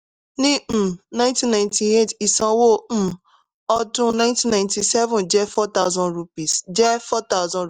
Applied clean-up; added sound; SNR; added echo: neural mask model DeepFilterNet 3.